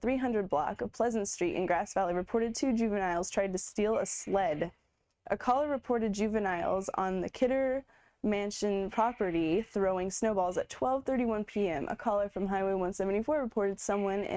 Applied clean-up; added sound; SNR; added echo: neural mask model RNNoise.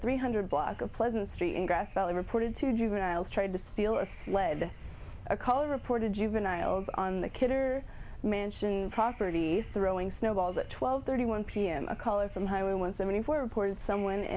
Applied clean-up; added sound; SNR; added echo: none; Subway, metro, underground / Wind; 13 dB; none.